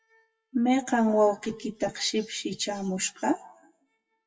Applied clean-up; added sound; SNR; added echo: classical method WPE with log-MMSE.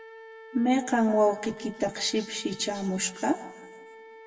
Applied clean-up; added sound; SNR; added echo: none; Wind instrument, woodwind instrument; 18 dB; reverberation time 1.0 s.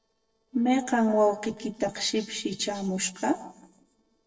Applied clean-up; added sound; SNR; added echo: neural separator model SepFormer DNS4.